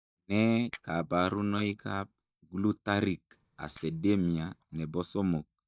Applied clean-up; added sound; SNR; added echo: neural mask model DeepFilterNet 3.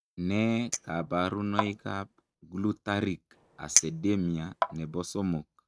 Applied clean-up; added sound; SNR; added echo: neural mask model RNNoise.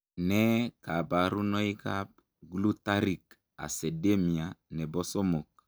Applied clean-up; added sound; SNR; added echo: none; none; none; none.